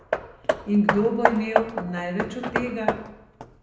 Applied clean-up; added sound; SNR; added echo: none; Hammer; 0 dB; reverberation time 0.7 s.